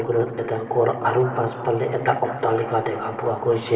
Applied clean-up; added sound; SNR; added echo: none; none; none; reverberation time 2.8 s.